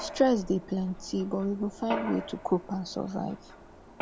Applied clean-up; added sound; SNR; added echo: none; Mechanisms; 11 dB; none.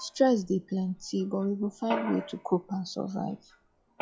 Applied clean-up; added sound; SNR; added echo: classical method log-MMSE.